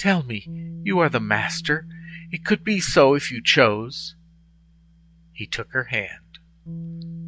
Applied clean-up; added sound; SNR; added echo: none; Bass guitar; 15 dB; none.